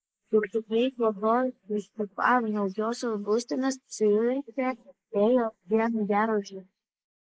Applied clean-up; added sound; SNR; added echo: neural mask model Resemble Enhance denoiser.